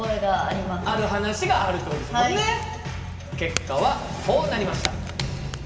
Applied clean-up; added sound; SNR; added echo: none; Crack / Crackle; 15 dB; reverberation time 2.8 s.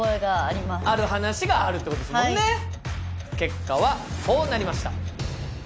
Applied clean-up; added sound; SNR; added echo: none; none; none; none.